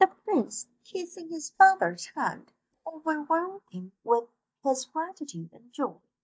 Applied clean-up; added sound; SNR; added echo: neural mask model DeepFilterNet 3.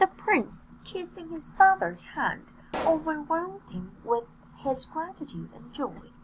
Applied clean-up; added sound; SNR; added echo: none; Explosion; 11 dB; none.